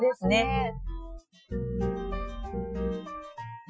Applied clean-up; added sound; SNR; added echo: classical method Wiener filter.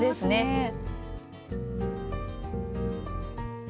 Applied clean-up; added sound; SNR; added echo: none; Piano; 2 dB; none.